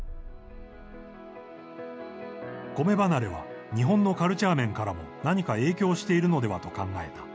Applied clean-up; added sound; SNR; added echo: none; none; none; none.